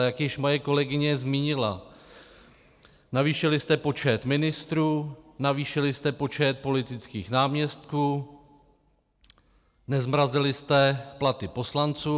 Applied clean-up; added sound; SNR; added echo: none; none; none; none.